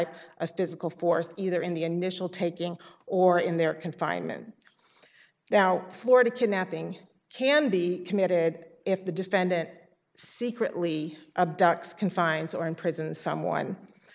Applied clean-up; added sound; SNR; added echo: none; none; none; none.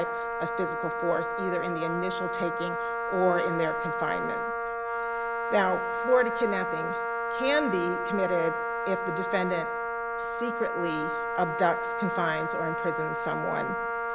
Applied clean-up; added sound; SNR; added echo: none; Wind instrument, woodwind instrument; 0 dB; none.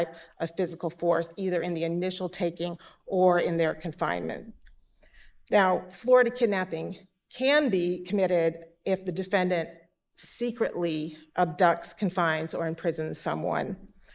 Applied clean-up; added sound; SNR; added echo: neural mask model Resemble Enhance denoiser.